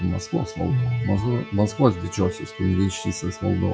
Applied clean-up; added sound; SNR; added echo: classical method log-MMSE.